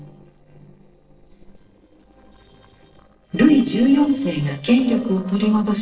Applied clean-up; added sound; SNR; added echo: neural separator model SepFormer DNS4.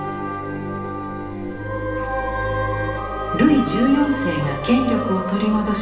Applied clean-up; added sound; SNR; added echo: none; Wind instrument, woodwind instrument; 15 dB; reverberation time 0.9 s.